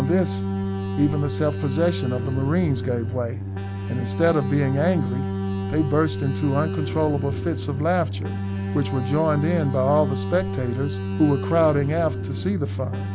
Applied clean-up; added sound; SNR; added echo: none; Organ + Alarm; 3 dB; none.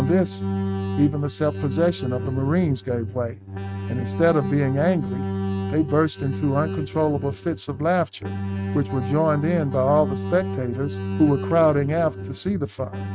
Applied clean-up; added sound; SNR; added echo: neural mask model RNNoise.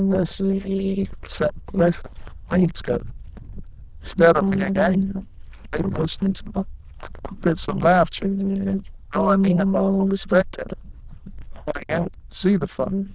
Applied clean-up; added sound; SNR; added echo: neural diffusion model UNIVERSE++.